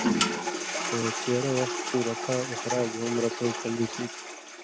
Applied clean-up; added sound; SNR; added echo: none; Toilet flush; 1 dB; none.